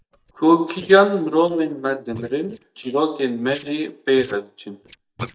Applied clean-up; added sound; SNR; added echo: neural mask model DeepFilterNet 3.